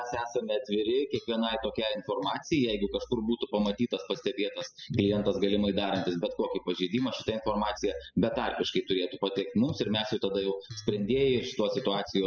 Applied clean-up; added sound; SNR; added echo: classical method spectral subtraction.